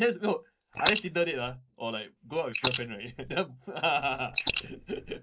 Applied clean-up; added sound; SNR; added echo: neural mask model Resemble Enhance denoiser.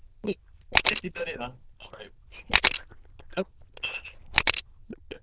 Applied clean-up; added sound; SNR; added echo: neural diffusion model UNIVERSE++.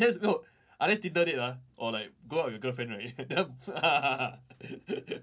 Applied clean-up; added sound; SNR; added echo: none; none; none; none.